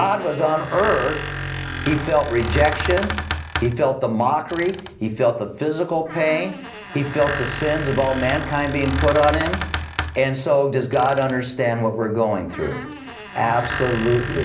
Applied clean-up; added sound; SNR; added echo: none; Squeak; 7 dB; reverberation time 0.5 s.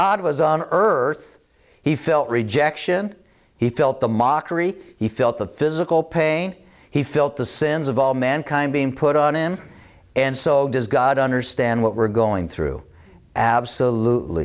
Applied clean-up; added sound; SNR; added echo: none; none; none; none.